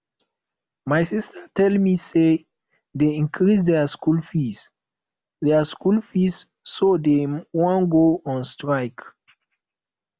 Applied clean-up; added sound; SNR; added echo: none; none; none; none.